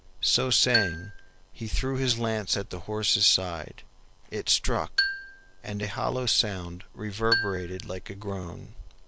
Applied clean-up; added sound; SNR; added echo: none; Marimba, xylophone; 5 dB; none.